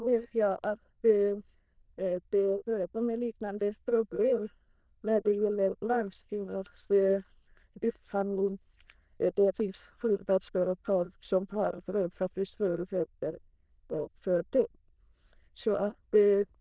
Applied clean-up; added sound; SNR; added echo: neural diffusion model UNIVERSE++.